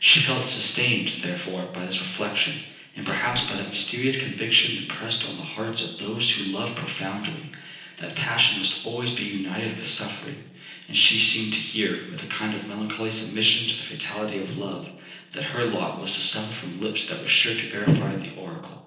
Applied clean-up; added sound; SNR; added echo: neural separator model SepFormer DNS4.